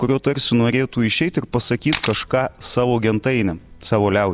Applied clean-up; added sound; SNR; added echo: none; Camera; 12 dB; none.